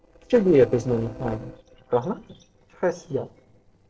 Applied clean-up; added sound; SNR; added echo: neural separator model SepFormer DNS4.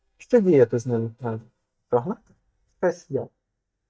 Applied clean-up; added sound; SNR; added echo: neural mask model DeepFilterNet 3.